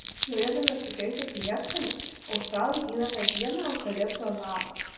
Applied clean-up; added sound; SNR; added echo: none; Crumpling, crinkling; 4 dB; reverberation time 0.9 s.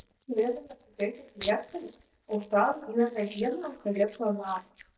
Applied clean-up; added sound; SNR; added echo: neural mask model DeepFilterNet 3.